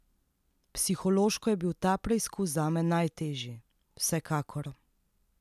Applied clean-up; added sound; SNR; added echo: none; none; none; none.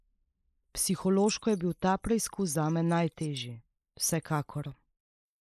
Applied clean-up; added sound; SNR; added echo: neural mask model Resemble Enhance denoiser.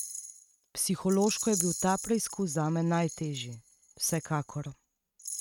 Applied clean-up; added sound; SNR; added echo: neural mask model RNNoise.